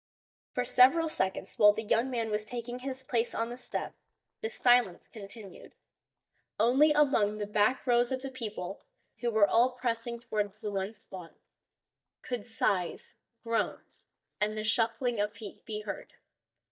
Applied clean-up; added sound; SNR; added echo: neural mask model DeepFilterNet 3.